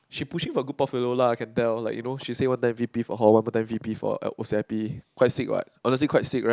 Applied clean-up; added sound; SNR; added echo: none; none; none; none.